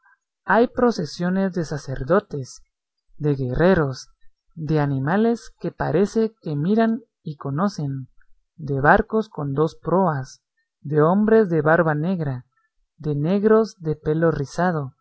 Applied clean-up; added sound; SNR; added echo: none; none; none; none.